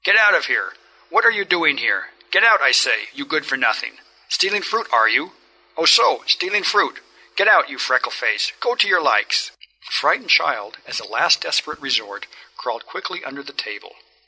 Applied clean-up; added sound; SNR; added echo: none; none; none; none.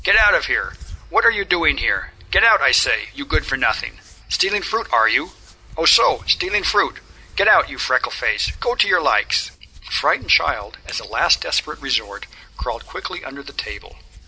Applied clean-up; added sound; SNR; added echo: none; Hands; 15 dB; none.